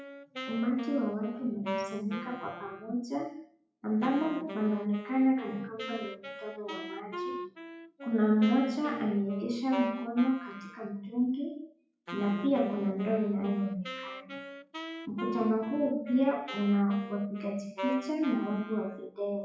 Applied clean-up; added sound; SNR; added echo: classical method WPE with log-MMSE.